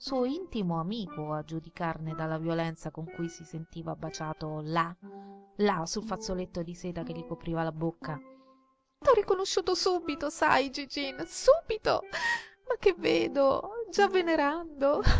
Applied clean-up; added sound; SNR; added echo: none; Percussion; 20 dB; none.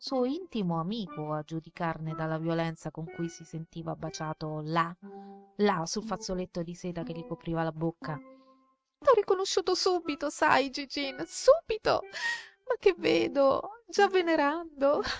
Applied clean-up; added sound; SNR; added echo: neural mask model RNNoise.